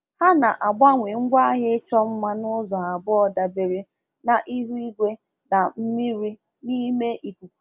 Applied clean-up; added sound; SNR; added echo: none; none; none; none.